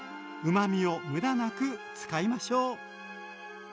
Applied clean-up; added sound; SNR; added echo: none; Wind instrument, woodwind instrument; 17 dB; none.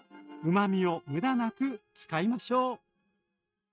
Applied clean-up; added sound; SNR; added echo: neural mask model RNNoise.